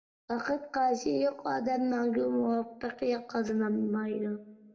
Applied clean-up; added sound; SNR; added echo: none; none; none; reverberation time 1.0 s.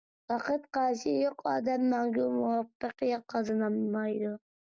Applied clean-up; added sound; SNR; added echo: none; none; none; none.